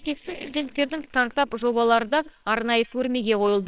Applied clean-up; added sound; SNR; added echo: neural separator model SepFormer WHAMR!.